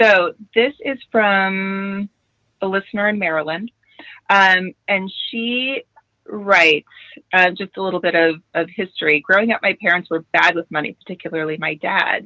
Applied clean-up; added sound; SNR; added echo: none; none; none; none.